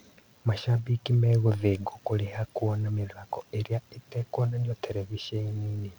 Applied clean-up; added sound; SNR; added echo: none; none; none; none.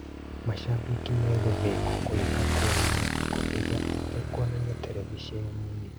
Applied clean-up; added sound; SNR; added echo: none; Motorcycle / Engine; -1 dB; none.